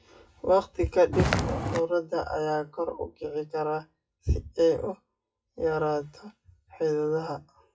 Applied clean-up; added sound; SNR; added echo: classical method WPE with log-MMSE.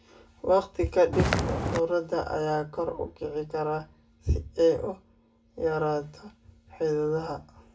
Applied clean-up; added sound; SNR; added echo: none; Walk, footsteps; -2 dB; reverberation time 0.2 s.